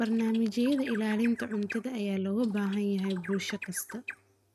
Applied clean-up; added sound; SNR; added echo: neural mask model RNNoise.